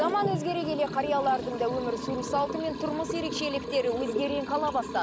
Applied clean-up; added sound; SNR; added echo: none; Liquid; 6 dB; none.